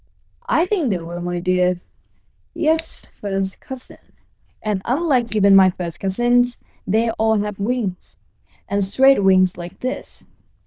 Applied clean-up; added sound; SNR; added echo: neural diffusion model UNIVERSE++.